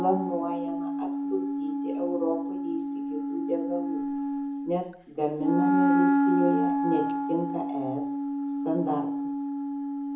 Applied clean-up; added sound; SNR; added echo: none; Wind instrument, woodwind instrument; -4 dB; reverberation time 0.6 s.